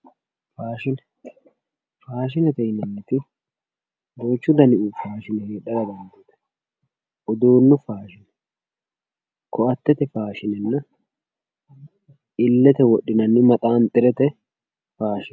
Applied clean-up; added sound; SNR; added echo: none; none; none; none.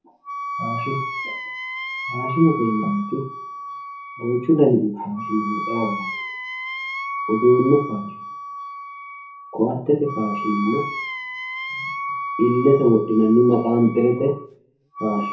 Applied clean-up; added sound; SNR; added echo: none; Wind instrument, woodwind instrument; 8 dB; reverberation time 0.5 s.